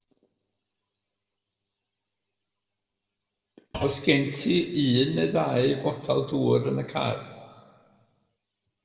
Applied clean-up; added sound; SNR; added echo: none; Thump, thud; 13 dB; reverberation time 1.3 s.